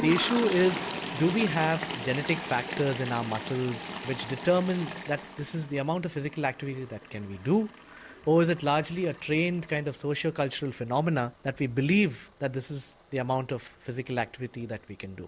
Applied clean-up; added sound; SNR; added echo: none; Toilet flush; 11 dB; none.